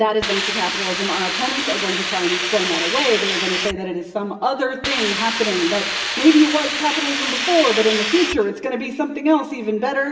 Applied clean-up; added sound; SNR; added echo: none; Hiss; 2 dB; reverberation time 0.9 s.